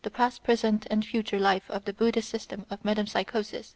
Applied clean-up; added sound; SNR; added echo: none; none; none; none.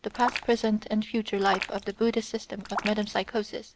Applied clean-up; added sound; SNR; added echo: none; Raindrop; 10 dB; none.